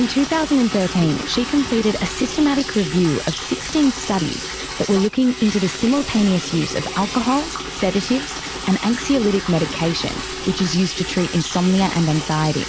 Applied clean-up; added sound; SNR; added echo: none; Liquid; 9 dB; none.